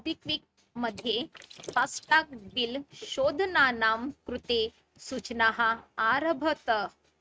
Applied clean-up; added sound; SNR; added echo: neural mask model RNNoise.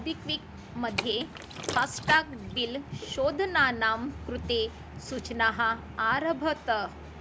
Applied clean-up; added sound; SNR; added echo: none; Liquid; 9 dB; none.